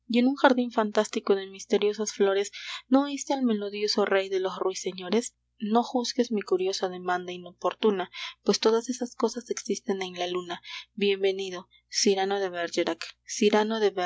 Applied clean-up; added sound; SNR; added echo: none; none; none; none.